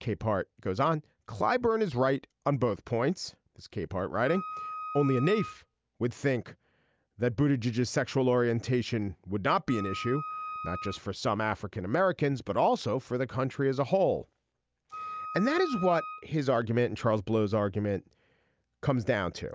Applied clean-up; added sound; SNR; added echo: none; Wind instrument, woodwind instrument; 10 dB; none.